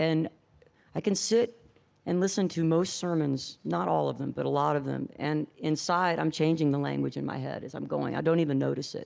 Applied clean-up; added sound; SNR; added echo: none; none; none; none.